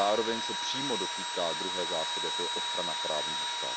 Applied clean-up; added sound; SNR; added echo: none; Engine / Drill; -2 dB; none.